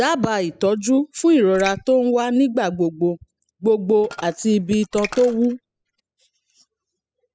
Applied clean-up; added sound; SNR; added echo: classical method spectral subtraction.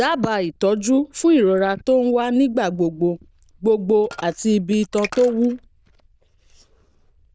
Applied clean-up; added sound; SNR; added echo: neural diffusion model UNIVERSE++.